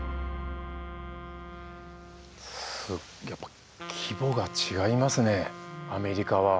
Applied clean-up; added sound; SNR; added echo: none; Wind instrument, woodwind instrument; 14 dB; none.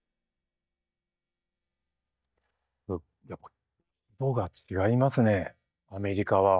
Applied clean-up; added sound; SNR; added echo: neural mask model DeepFilterNet 3.